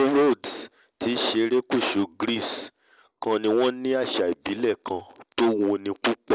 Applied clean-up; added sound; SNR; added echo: none; none; none; none.